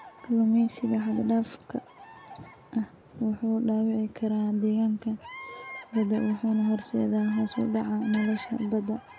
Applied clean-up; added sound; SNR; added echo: none; Bird vocalization, bird call, bird song; 20 dB; none.